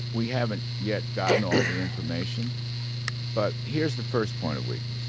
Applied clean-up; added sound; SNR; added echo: none; Mechanical fan + Cough; -2 dB; none.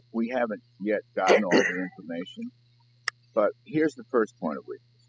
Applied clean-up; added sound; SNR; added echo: classical method spectral subtraction.